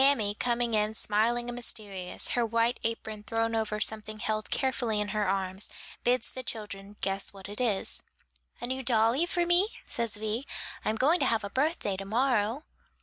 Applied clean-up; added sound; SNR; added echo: none; none; none; none.